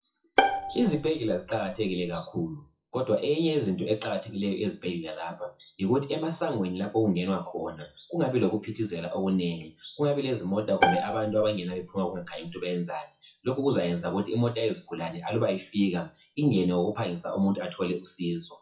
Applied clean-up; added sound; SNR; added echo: classical method WPE with log-MMSE.